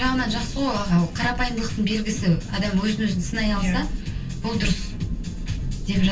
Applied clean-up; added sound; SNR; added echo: none; Thunder; 7 dB; reverberation time 0.2 s.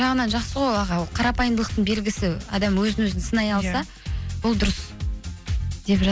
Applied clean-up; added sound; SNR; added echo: none; none; none; none.